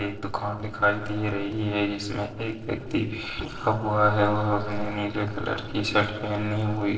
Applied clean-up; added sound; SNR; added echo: neural separator model SepFormer DNS4.